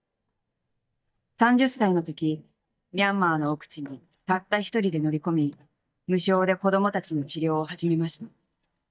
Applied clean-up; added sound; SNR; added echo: neural mask model DeepFilterNet 3.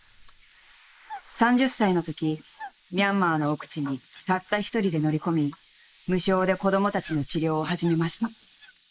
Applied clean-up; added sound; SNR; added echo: neural mask model Resemble Enhance denoiser.